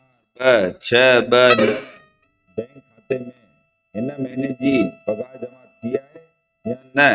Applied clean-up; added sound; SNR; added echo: neural mask model RNNoise.